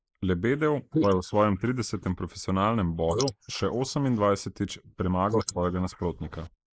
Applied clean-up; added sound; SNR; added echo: neural mask model Resemble Enhance denoiser.